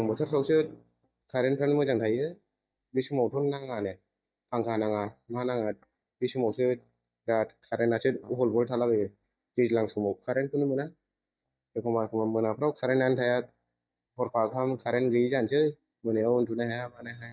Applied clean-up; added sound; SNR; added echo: neural mask model DeepFilterNet 3.